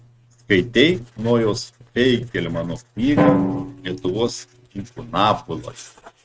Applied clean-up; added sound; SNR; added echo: neural mask model RNNoise.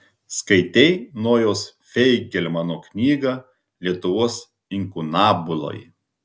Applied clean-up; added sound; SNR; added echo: none; none; none; none.